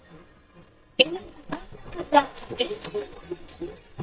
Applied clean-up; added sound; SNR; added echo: neural mask model DeepFilterNet 3.